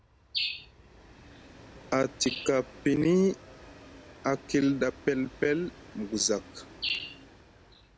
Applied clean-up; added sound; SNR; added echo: none; Train; 20 dB; none.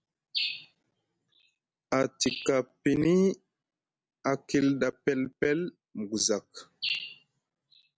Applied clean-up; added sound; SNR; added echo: none; none; none; none.